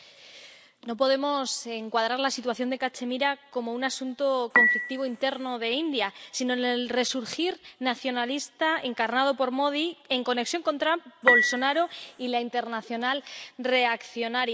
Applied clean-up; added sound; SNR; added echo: none; Dishes, pots, and pans / Chink, clink; -2 dB; none.